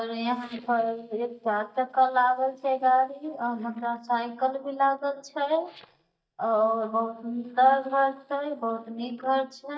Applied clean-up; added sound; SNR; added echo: neural mask model DeepFilterNet 3.